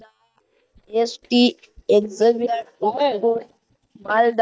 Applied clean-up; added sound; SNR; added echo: neural mask model DeepFilterNet 3.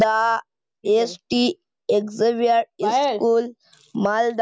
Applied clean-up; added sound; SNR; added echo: none; none; none; none.